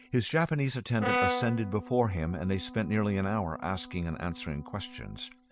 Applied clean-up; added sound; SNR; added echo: none; Brass instrument; 7 dB; none.